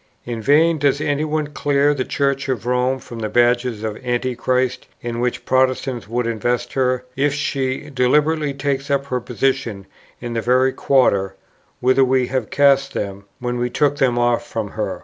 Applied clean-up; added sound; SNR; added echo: none; none; none; none.